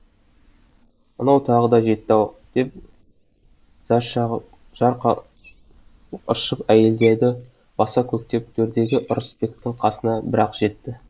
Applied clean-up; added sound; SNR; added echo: neural mask model Resemble Enhance denoiser.